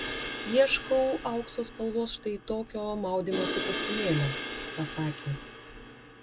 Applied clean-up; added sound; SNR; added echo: none; Crash cymbal; 7 dB; none.